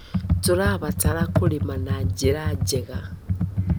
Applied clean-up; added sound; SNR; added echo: none; Computer keyboard; -3 dB; none.